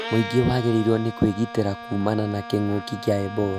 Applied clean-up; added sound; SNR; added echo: none; Bowed string instrument; 12 dB; none.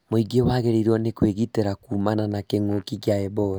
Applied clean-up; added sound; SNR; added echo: none; none; none; none.